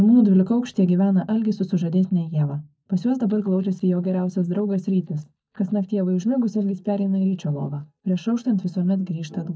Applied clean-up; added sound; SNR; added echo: neural mask model DeepFilterNet 3.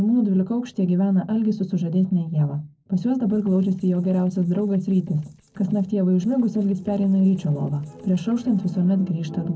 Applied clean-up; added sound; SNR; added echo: neural separator model SepFormer DNS4.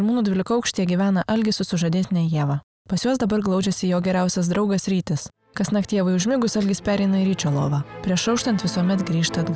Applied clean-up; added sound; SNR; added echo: none; none; none; none.